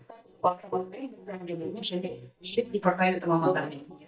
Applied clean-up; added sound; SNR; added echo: neural mask model DeepFilterNet 3.